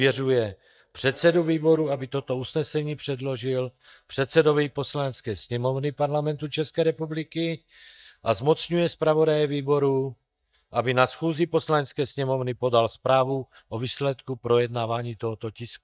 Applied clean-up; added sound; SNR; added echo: neural mask model DeepFilterNet 3.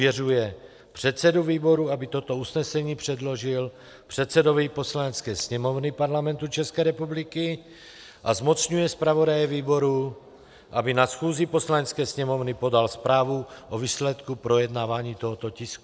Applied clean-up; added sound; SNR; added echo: none; none; none; none.